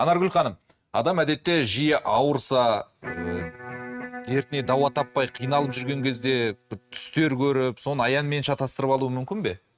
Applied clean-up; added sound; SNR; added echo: neural mask model RNNoise.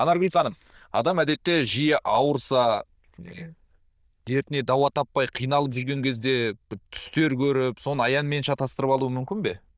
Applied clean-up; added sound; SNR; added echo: neural diffusion model UNIVERSE++.